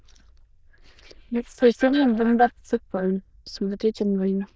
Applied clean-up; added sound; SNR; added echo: neural diffusion model UNIVERSE++.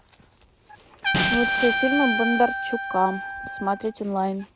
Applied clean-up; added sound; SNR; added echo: none; Shatter + Trumpet; 1 dB; none.